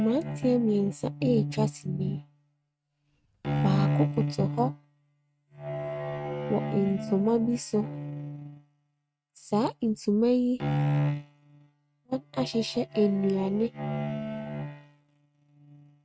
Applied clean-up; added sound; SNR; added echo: neural mask model RNNoise.